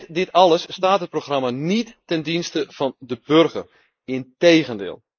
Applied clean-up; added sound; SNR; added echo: neural mask model Resemble Enhance denoiser.